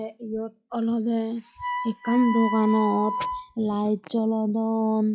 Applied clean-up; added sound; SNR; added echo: classical method log-MMSE.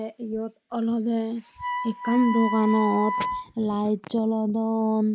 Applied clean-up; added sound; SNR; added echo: none; Wind instrument, woodwind instrument; 7 dB; none.